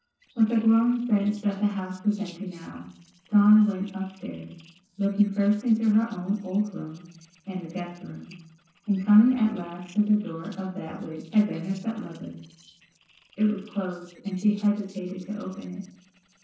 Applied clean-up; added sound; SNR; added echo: neural separator model SepFormer DNS4.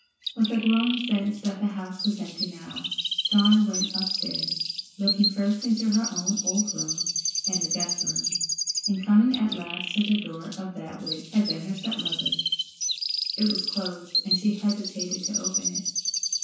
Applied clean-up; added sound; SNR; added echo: none; Chirp, tweet; 3 dB; reverberation time 0.7 s.